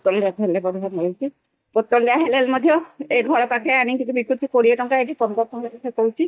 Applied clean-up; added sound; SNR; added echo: neural mask model DeepFilterNet 3.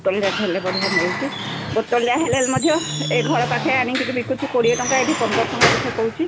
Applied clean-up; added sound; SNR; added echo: none; Squeak / Wood; 4 dB; none.